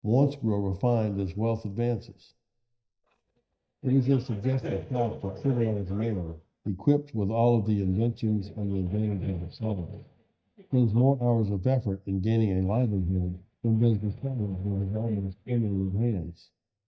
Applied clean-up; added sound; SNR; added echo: neural mask model DeepFilterNet 3.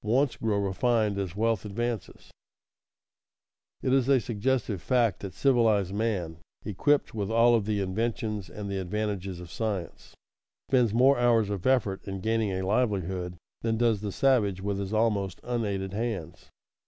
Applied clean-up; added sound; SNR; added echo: none; none; none; none.